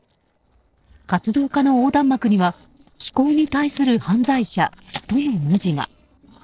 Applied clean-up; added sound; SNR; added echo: neural separator model SepFormer DNS4.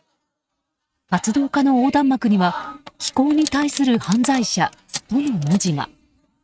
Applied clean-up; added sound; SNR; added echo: neural mask model RNNoise.